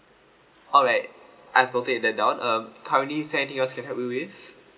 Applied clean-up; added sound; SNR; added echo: none; none; none; none.